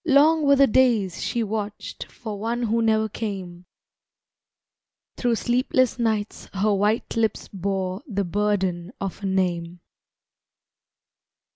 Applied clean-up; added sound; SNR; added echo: none; none; none; none.